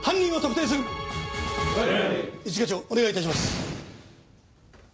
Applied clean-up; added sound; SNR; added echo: none; none; none; none.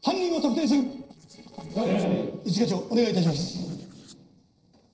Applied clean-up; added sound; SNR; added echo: neural separator model SepFormer DNS4.